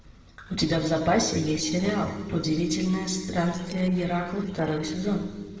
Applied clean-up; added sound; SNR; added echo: neural separator model SepFormer DNS4.